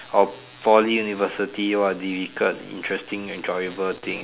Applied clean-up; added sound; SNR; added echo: none; none; none; none.